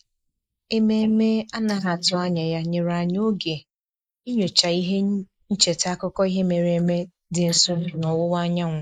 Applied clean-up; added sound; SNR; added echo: neural mask model Resemble Enhance denoiser.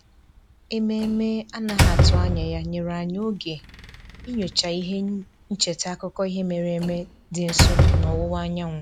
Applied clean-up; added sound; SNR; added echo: none; Slam; -2 dB; none.